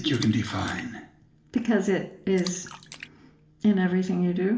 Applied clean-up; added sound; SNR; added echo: none; Splash, splatter; 20 dB; reverberation time 0.5 s.